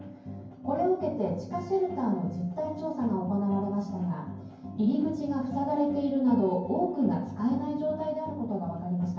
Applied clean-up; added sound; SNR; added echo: none; none; none; reverberation time 0.9 s.